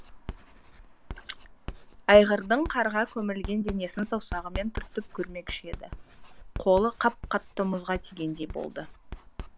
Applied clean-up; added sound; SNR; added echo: none; Writing; 12 dB; none.